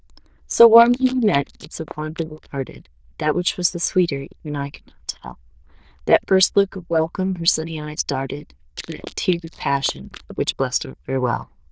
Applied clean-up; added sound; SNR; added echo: neural diffusion model UNIVERSE++.